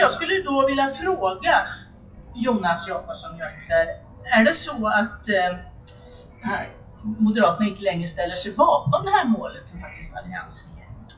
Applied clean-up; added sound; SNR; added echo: classical method WPE with log-MMSE.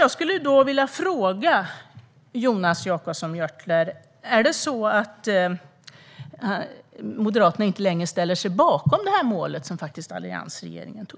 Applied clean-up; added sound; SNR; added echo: none; none; none; none.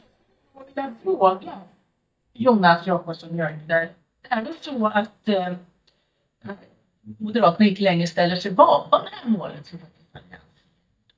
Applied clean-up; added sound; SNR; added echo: neural mask model DeepFilterNet 3.